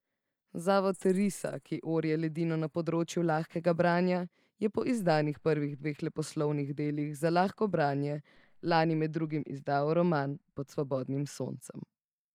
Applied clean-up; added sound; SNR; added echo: neural mask model DeepFilterNet 3.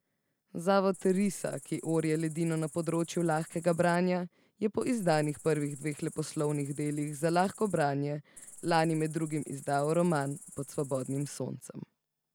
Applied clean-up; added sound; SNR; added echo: none; Cricket; 18 dB; none.